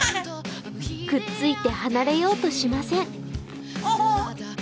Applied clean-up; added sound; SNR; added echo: none; none; none; none.